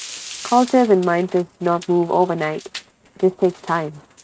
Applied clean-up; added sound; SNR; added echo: neural mask model RNNoise.